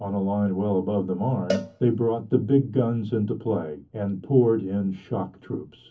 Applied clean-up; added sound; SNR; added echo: none; Cowbell; 13 dB; reverberation time 0.3 s.